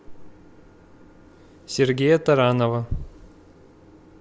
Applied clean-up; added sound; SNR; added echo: none; none; none; none.